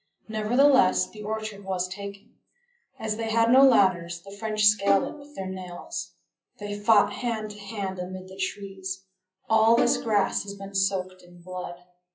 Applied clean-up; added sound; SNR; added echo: classical method WPE with log-MMSE.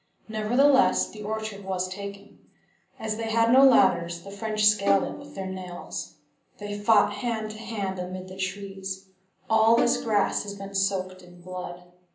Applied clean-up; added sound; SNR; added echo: none; Bowed string instrument; 11 dB; reverberation time 0.6 s.